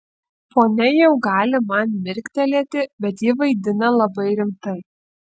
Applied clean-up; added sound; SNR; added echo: none; none; none; none.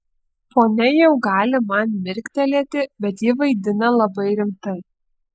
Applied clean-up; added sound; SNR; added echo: neural mask model Resemble Enhance denoiser.